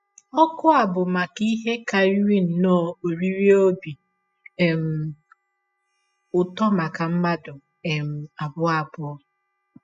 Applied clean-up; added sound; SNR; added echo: classical method spectral subtraction.